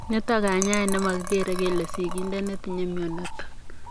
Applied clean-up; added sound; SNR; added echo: none; Liquid; 4 dB; none.